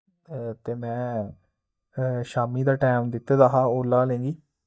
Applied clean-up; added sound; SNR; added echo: neural mask model DeepFilterNet 3.